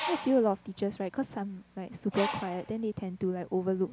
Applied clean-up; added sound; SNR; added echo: none; Bird; 10 dB; none.